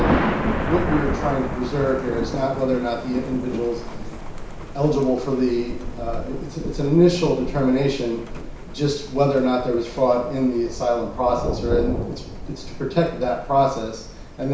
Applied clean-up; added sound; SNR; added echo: none; Thunder; 5 dB; reverberation time 0.6 s.